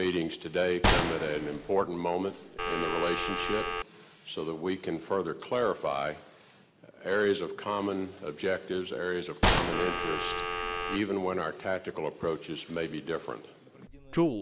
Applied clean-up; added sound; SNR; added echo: none; Gunshot, gunfire + Telephone; -2 dB; none.